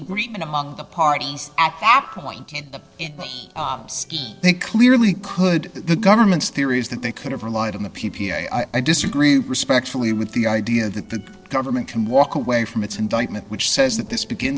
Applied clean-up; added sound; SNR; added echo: neural separator model SepFormer DNS4.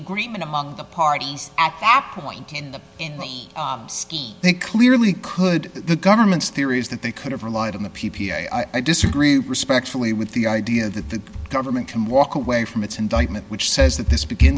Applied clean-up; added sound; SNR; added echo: none; none; none; none.